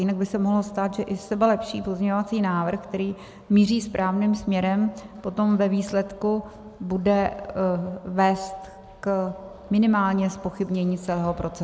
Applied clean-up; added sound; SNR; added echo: none; none; none; none.